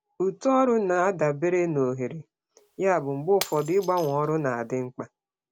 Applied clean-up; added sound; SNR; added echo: none; Shatter; 18 dB; none.